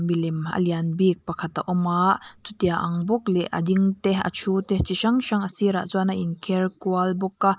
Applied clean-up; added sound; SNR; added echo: neural mask model Resemble Enhance denoiser.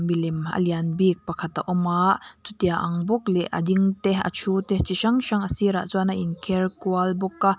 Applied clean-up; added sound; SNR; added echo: none; none; none; none.